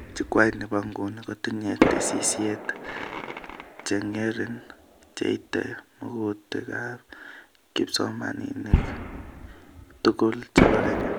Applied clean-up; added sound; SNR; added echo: none; Fireworks; 0 dB; none.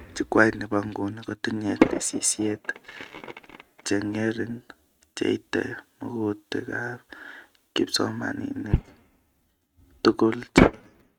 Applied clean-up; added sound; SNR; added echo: neural mask model RNNoise.